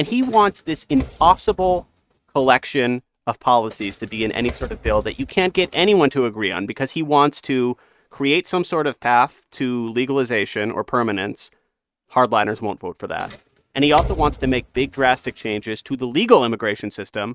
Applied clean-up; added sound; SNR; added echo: neural mask model RNNoise.